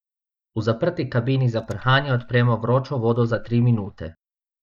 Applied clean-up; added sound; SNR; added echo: neural mask model DeepFilterNet 3.